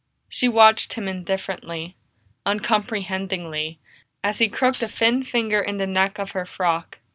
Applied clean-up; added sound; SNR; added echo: none; Tambourine; -2 dB; none.